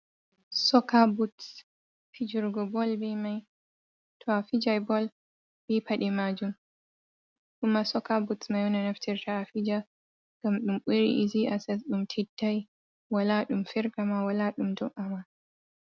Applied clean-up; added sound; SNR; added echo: none; none; none; none.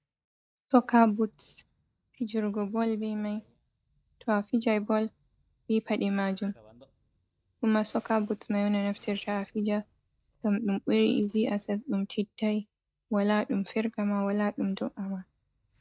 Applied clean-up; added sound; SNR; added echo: neural mask model DeepFilterNet 3.